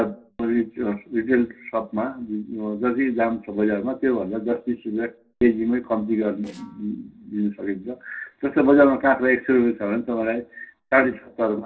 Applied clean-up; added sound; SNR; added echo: neural separator model SepFormer DNS4.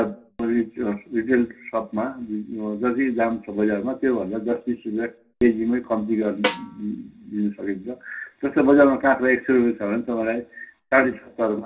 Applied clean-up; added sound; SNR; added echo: none; Snare drum; 7 dB; reverberation time 0.2 s.